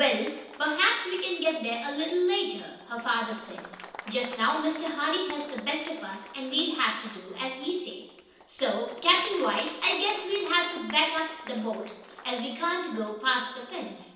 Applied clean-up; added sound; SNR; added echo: none; Applause; 18 dB; reverberation time 0.9 s.